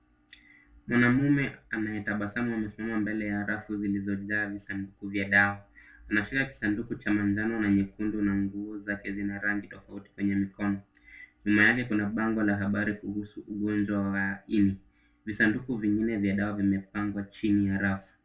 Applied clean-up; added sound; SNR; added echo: none; none; none; reverberation time 0.2 s.